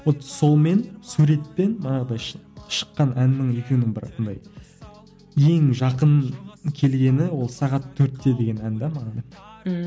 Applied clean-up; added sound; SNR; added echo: none; none; none; none.